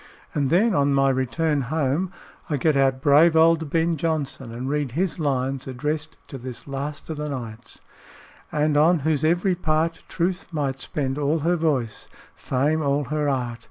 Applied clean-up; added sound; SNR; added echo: none; none; none; none.